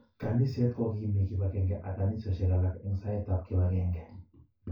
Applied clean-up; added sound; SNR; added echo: none; none; none; reverberation time 0.2 s.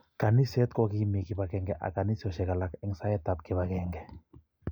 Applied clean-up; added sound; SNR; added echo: none; none; none; none.